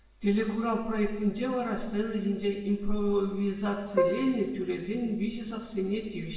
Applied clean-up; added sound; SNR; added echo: none; Keyboard (musical); -1 dB; reverberation time 1.0 s.